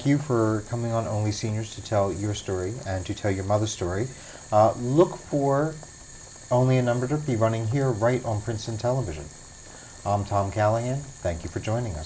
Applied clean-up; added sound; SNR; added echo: none; Boiling; 19 dB; none.